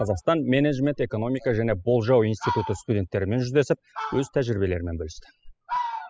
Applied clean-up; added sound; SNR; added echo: classical method spectral subtraction.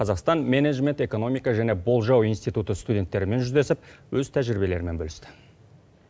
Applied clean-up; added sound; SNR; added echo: none; none; none; none.